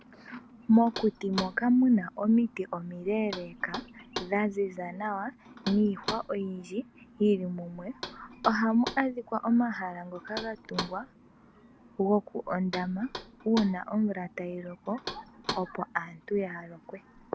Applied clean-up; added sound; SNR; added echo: none; Knock; 14 dB; none.